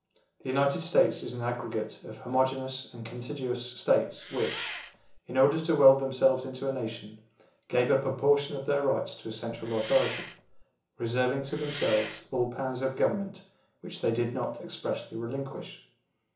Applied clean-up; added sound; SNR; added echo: none; Engine; 10 dB; reverberation time 0.7 s.